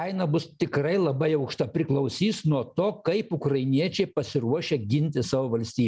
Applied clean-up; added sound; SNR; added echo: none; none; none; none.